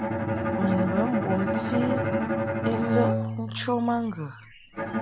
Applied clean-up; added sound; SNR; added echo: none; Bowed string instrument; -2 dB; none.